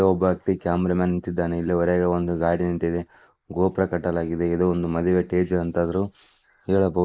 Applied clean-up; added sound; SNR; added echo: neural mask model Resemble Enhance denoiser.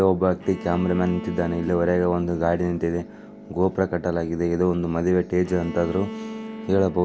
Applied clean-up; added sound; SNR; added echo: none; Bowed string instrument; 15 dB; none.